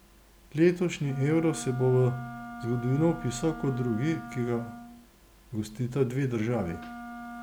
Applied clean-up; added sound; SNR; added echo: none; Wind instrument, woodwind instrument; 14 dB; none.